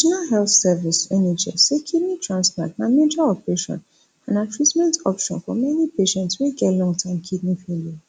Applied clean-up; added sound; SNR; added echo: none; none; none; none.